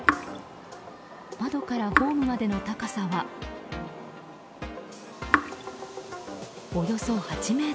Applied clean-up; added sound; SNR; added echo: none; Raindrop / Drip; -1 dB; none.